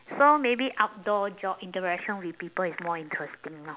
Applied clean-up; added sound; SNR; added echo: none; none; none; none.